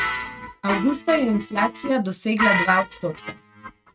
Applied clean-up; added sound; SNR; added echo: neural mask model RNNoise.